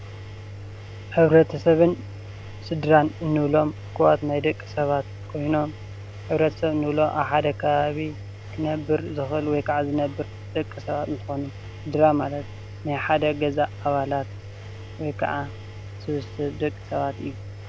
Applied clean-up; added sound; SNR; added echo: none; Engine; 13 dB; none.